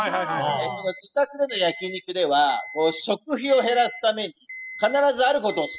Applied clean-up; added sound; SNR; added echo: classical method spectral subtraction.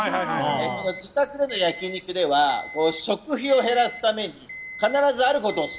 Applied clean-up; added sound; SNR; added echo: none; Alarm; 17 dB; none.